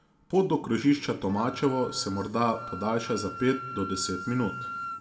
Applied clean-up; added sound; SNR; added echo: none; Wind instrument, woodwind instrument; 12 dB; reverberation time 1.2 s.